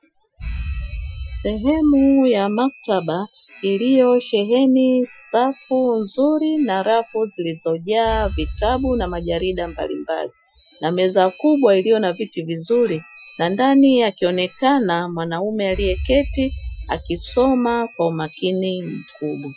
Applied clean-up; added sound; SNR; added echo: classical method Wiener filter.